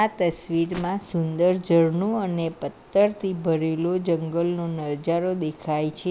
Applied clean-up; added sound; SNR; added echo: none; none; none; none.